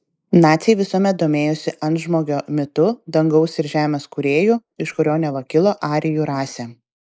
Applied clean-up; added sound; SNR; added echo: neural mask model Resemble Enhance denoiser.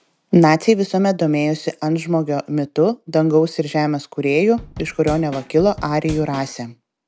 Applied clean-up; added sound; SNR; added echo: none; Drum / Drum kit; 15 dB; none.